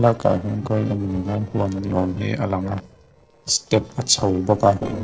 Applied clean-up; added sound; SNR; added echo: neural separator model SepFormer DNS4.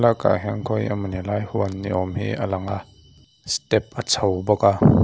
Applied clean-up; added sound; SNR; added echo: none; none; none; none.